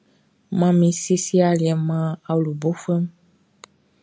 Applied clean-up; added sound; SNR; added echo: none; none; none; none.